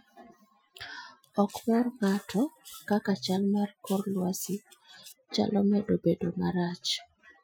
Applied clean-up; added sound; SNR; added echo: classical method Wiener filter.